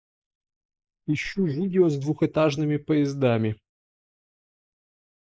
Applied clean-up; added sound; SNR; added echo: neural mask model Resemble Enhance denoiser.